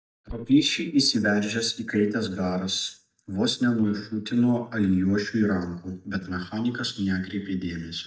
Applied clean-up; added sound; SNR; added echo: neural mask model DeepFilterNet 3.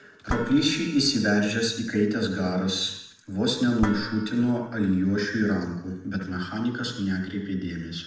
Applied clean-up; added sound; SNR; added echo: none; Dishes, pots, and pans; 14 dB; reverberation time 0.7 s.